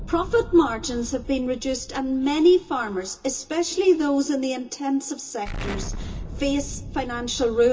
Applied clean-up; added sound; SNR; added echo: none; Explosion; 13 dB; reverberation time 0.2 s.